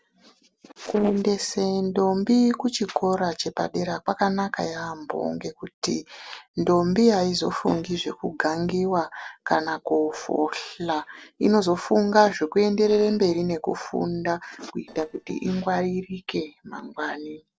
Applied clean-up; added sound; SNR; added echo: neural separator model SepFormer DNS4.